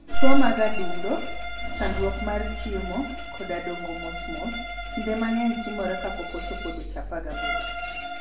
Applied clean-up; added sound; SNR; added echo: none; Bowed string instrument; 13 dB; reverberation time 0.7 s.